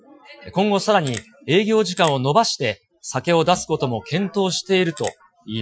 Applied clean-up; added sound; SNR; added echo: classical method Wiener filter.